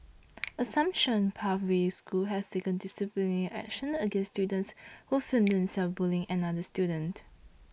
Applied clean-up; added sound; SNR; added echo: neural mask model Resemble Enhance denoiser.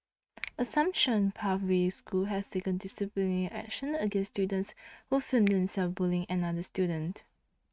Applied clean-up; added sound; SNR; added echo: neural mask model RNNoise.